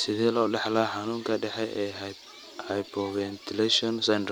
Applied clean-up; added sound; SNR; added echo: none; none; none; none.